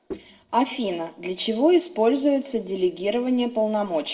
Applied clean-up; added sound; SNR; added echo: neural separator model SepFormer DNS4.